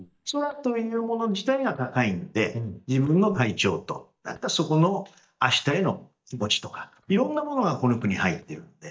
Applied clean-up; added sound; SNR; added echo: neural mask model DeepFilterNet 3.